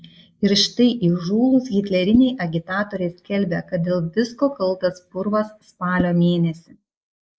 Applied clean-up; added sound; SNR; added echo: neural mask model Resemble Enhance denoiser.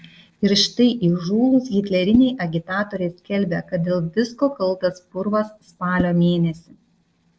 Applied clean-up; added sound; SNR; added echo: neural separator model SepFormer DNS4.